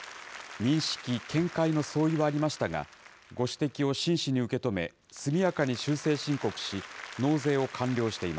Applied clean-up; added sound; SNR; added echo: none; Applause; 17 dB; none.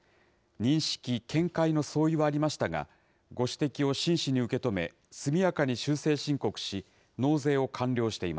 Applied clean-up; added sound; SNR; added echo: none; none; none; none.